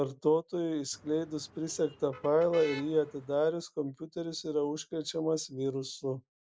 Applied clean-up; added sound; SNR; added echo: none; Motor vehicle (road); 18 dB; none.